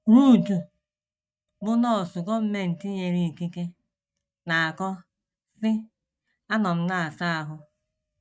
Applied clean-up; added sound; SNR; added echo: neural mask model RNNoise.